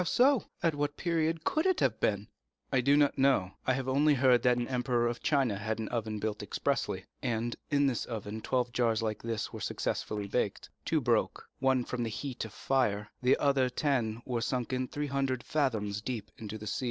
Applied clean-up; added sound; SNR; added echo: neural separator model SepFormer DNS4.